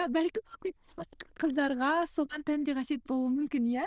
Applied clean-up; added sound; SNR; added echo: neural diffusion model UNIVERSE++.